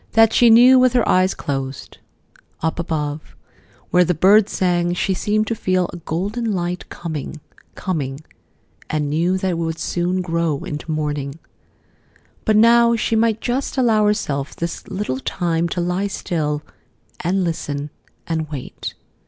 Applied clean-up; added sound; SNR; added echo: none; none; none; none.